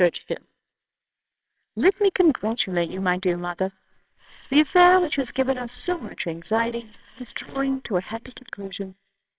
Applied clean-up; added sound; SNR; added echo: neural separator model SepFormer WHAMR!.